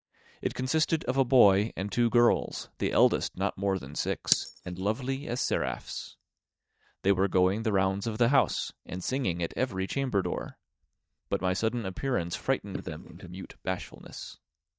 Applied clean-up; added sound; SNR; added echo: neural mask model DeepFilterNet 3.